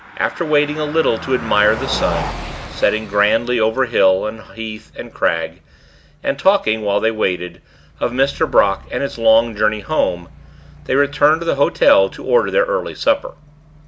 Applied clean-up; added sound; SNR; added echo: none; Car passing by; 15 dB; none.